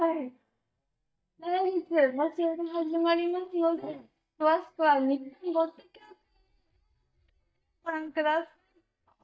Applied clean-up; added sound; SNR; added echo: neural mask model DeepFilterNet 3.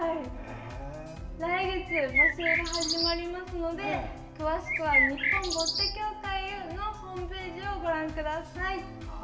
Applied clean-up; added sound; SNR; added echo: none; Bird; -5 dB; reverberation time 1.0 s.